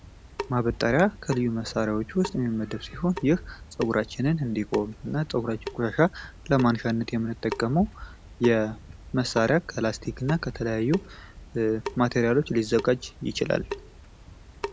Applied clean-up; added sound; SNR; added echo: none; Drip / Sink (filling or washing) / Water tap, faucet; 14 dB; none.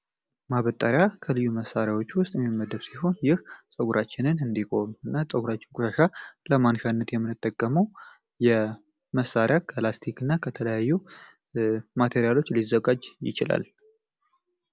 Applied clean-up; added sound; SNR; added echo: none; none; none; none.